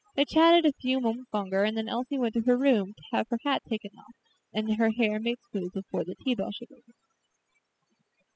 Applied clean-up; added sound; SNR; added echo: classical method spectral subtraction.